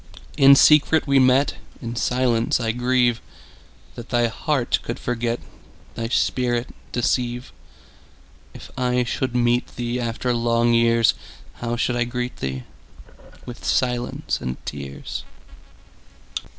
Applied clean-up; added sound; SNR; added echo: none; none; none; none.